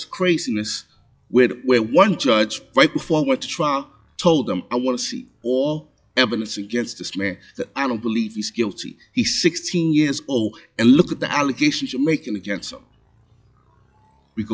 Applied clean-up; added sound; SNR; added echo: classical method log-MMSE.